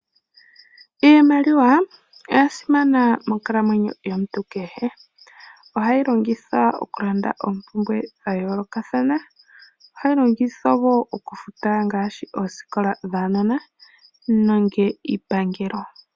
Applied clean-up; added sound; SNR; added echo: none; none; none; none.